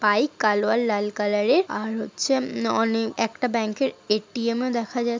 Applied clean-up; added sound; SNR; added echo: none; none; none; none.